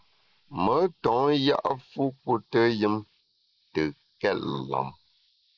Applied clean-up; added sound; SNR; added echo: neural mask model Resemble Enhance denoiser.